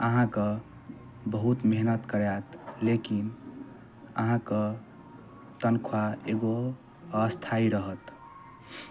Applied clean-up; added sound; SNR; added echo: none; none; none; none.